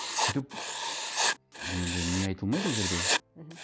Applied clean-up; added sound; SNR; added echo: none; Writing; -2 dB; none.